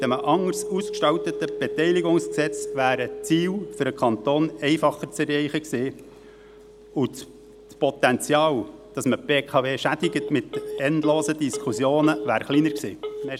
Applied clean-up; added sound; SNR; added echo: none; Telephone; 11 dB; none.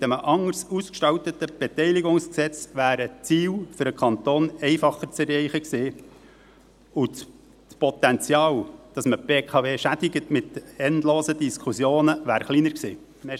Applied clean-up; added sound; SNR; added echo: none; none; none; none.